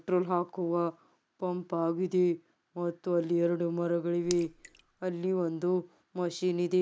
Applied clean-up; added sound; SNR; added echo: none; Raindrop / Splash, splatter; 16 dB; none.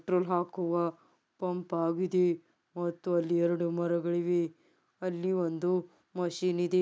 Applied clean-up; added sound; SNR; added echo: none; none; none; none.